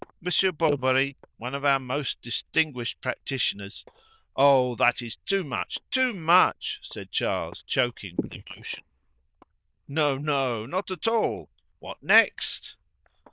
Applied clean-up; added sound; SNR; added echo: neural diffusion model UNIVERSE++.